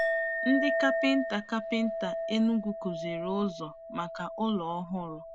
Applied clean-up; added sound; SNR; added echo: none; Chink, clink; 3 dB; none.